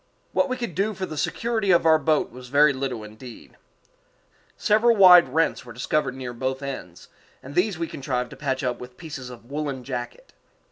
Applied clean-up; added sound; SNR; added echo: none; none; none; none.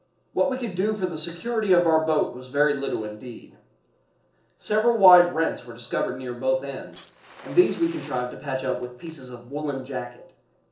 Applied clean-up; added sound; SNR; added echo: neural separator model SepFormer DNS4.